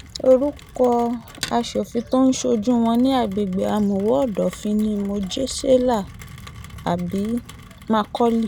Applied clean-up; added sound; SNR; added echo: none; Rain; 19 dB; none.